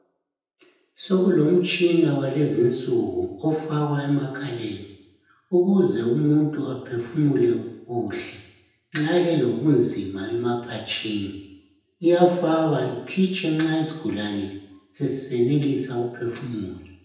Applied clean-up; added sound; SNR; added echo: none; none; none; reverberation time 0.8 s.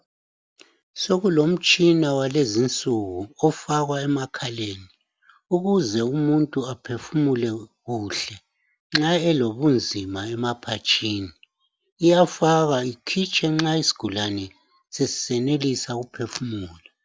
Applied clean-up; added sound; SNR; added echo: none; none; none; none.